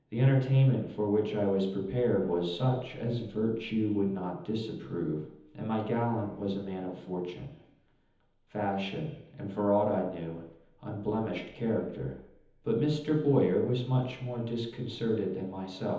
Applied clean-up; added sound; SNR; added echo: none; none; none; reverberation time 1.3 s.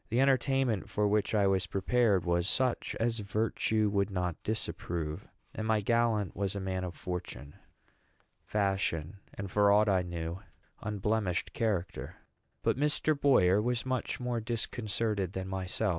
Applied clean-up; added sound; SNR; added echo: none; none; none; none.